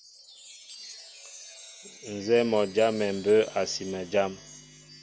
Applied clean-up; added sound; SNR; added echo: none; Chime; 18 dB; none.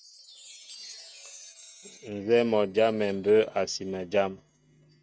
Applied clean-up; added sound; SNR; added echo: neural mask model RNNoise.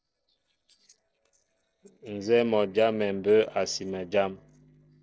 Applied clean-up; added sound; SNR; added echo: neural separator model SepFormer DNS4.